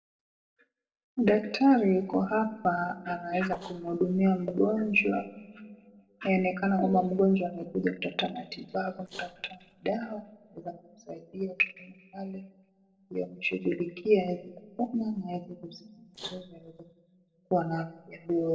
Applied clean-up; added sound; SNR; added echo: neural separator model SepFormer DNS4.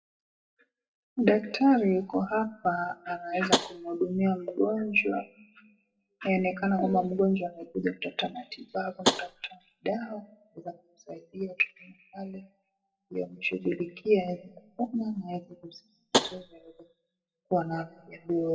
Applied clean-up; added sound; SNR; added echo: classical method WPE with log-MMSE.